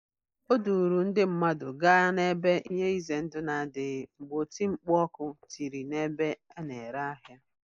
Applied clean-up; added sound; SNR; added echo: neural mask model Resemble Enhance denoiser.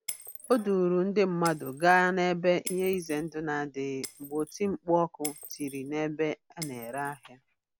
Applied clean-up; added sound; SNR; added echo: none; Shatter; 17 dB; none.